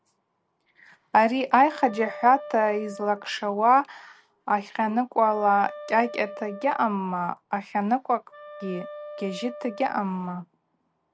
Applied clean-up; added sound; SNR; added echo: none; Wind instrument, woodwind instrument; 17 dB; none.